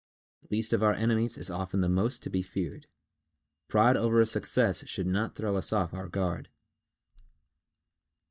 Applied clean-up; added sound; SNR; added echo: neural mask model DeepFilterNet 3.